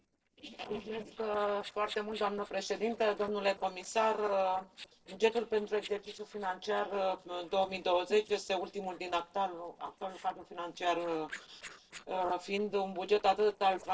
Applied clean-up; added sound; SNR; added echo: neural separator model SepFormer DNS4.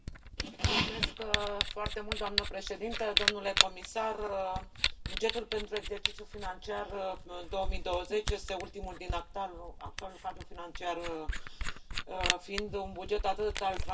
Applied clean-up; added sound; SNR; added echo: none; Camera; -1 dB; reverberation time 0.2 s.